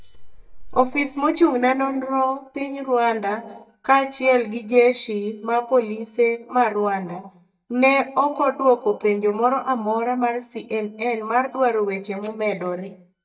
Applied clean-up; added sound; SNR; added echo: neural mask model DeepFilterNet 3.